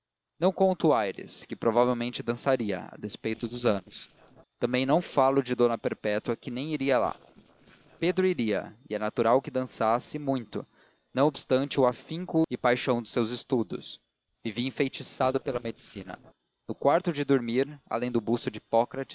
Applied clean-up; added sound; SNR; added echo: neural separator model SepFormer DNS4.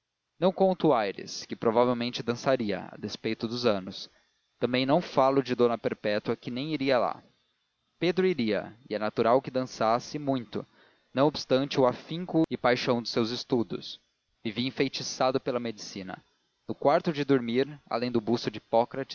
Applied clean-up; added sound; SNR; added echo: none; none; none; none.